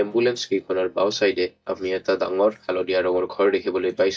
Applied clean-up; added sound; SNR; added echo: neural mask model DeepFilterNet 3.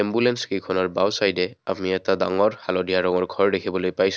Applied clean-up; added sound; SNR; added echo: none; none; none; none.